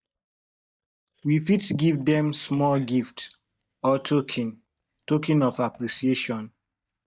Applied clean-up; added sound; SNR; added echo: neural mask model DeepFilterNet 3.